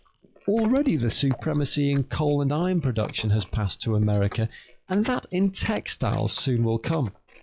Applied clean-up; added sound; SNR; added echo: classical method log-MMSE.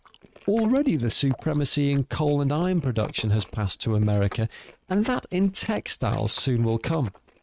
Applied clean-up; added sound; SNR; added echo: neural mask model RNNoise.